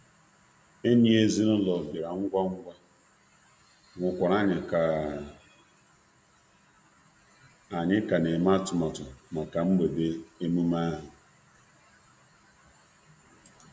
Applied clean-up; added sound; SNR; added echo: none; none; none; none.